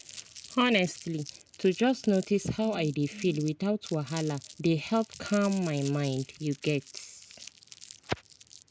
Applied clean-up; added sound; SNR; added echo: none; Crumpling, crinkling; 15 dB; none.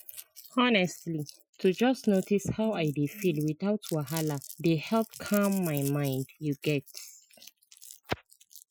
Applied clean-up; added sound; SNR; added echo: classical method Wiener filter.